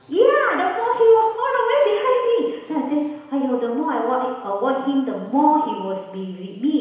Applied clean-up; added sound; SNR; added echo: none; none; none; reverberation time 1.0 s.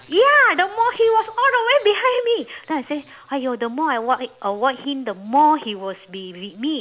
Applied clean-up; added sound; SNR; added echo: none; none; none; none.